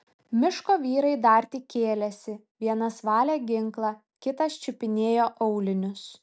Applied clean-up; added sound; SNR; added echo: none; none; none; none.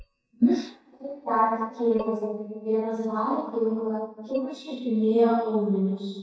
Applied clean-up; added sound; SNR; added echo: neural mask model DeepFilterNet 3.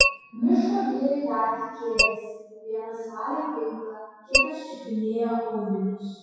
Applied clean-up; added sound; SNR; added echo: classical method WPE with log-MMSE.